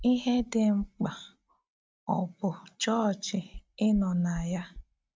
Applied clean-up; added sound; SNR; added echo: neural mask model RNNoise.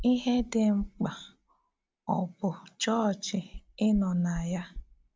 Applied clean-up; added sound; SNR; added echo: none; Knock; 16 dB; none.